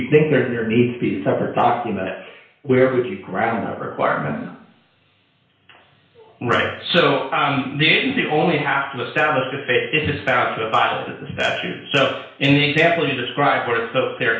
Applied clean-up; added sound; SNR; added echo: none; none; none; reverberation time 0.5 s.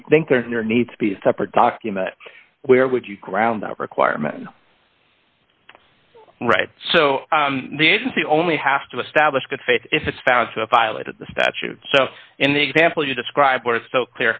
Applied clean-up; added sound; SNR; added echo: none; none; none; none.